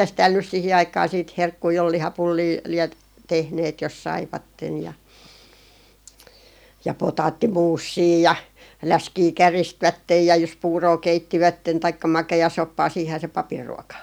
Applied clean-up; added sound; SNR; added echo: none; none; none; none.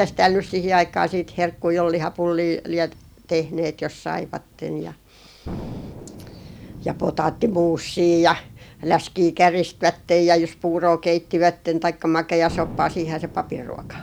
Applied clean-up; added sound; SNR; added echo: none; Thunder; 18 dB; none.